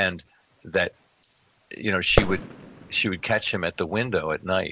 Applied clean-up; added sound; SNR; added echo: none; Fireworks; 3 dB; none.